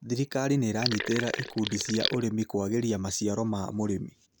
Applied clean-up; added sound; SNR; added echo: none; Sink (filling or washing); 5 dB; none.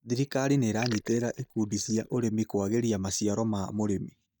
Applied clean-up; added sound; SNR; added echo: neural mask model DeepFilterNet 3.